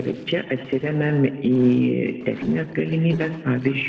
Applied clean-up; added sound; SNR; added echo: neural separator model SepFormer DNS4.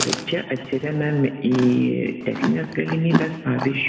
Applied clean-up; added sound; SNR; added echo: none; Chewing, mastication; 7 dB; reverberation time 1.6 s.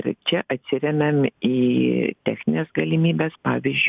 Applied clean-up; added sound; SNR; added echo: none; none; none; none.